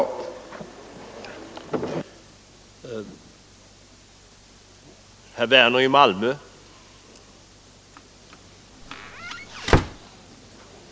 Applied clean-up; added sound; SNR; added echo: none; Squeak / Slam / Wood; -2 dB; none.